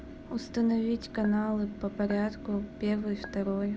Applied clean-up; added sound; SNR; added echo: none; Chink, clink; 18 dB; none.